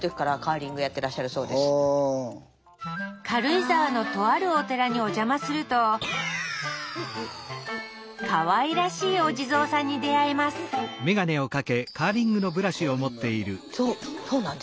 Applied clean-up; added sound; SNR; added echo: none; none; none; none.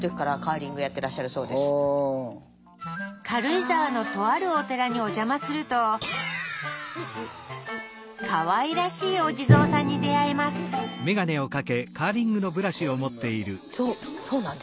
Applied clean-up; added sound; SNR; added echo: none; Drum; 6 dB; none.